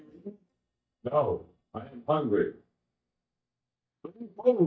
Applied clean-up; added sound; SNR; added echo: neural mask model DeepFilterNet 3.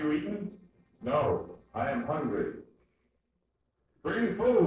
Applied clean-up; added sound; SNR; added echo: neural separator model SepFormer DNS4.